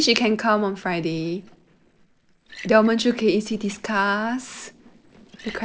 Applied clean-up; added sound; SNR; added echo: neural separator model SepFormer DNS4.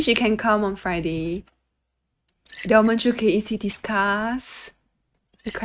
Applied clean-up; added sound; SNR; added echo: neural mask model RNNoise.